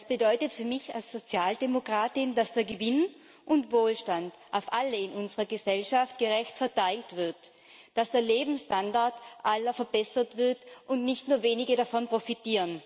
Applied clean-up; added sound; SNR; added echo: none; none; none; none.